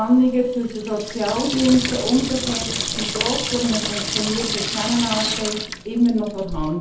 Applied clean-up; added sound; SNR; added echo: none; Sink (filling or washing) / Water tap, faucet; 5 dB; reverberation time 0.5 s.